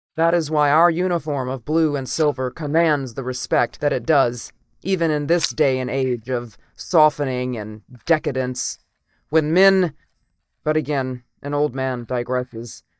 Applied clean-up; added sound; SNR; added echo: neural mask model DeepFilterNet 3.